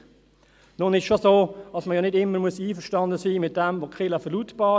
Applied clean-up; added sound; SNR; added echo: none; none; none; none.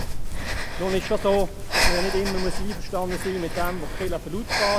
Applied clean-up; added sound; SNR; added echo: none; Breathing; -2 dB; none.